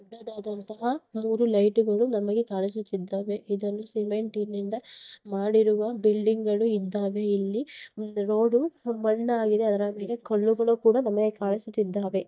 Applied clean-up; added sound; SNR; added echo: neural mask model DeepFilterNet 3.